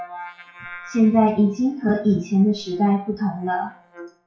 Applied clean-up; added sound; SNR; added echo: classical method WPE with log-MMSE.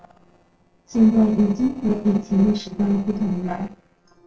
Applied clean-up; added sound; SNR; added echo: neural separator model SepFormer DNS4.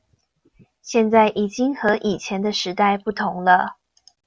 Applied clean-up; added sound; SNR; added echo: none; none; none; none.